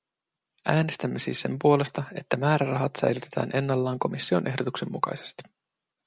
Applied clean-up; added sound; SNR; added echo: none; none; none; none.